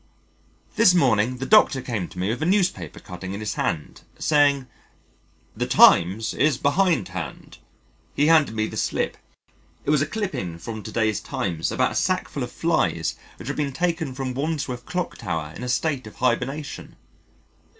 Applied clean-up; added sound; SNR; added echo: none; none; none; none.